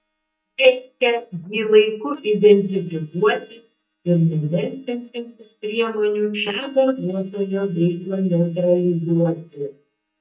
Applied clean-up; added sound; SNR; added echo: neural mask model DeepFilterNet 3.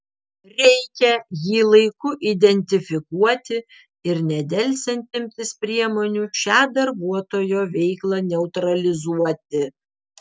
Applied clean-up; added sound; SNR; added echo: none; none; none; none.